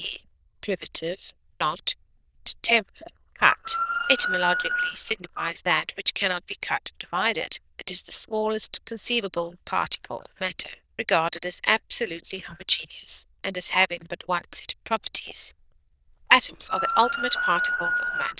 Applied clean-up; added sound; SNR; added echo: neural diffusion model UNIVERSE++.